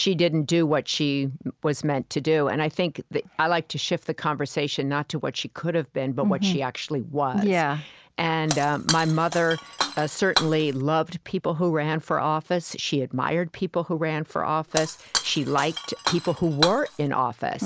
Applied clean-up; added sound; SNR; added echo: none; Shatter; 6 dB; none.